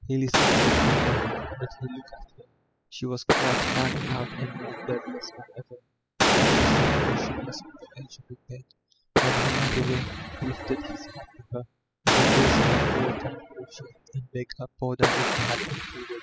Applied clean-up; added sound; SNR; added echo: classical method spectral subtraction.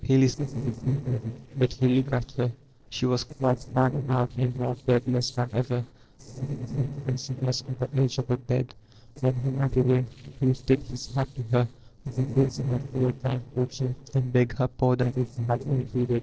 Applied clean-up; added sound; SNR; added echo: neural separator model SepFormer DNS4.